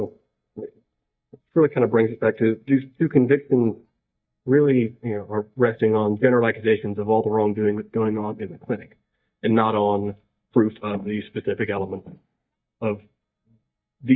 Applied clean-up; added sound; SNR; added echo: neural mask model DeepFilterNet 3.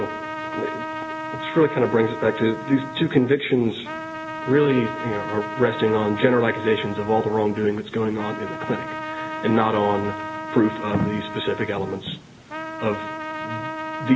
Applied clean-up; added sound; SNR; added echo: none; Trumpet; 9 dB; none.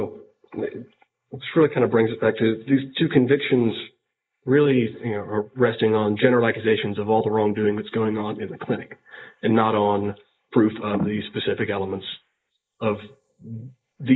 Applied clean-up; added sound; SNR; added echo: neural mask model Resemble Enhance denoiser.